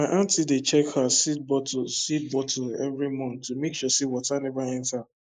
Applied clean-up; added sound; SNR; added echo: neural mask model Resemble Enhance denoiser.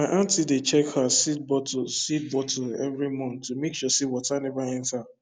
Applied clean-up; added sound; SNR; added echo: none; none; none; none.